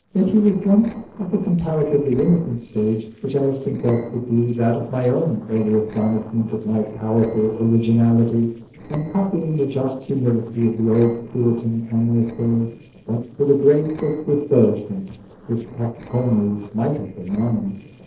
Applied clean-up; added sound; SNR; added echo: neural separator model SepFormer DNS4.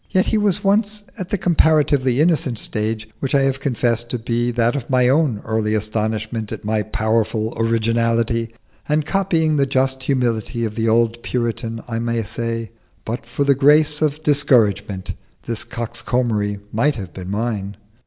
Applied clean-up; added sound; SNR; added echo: none; none; none; none.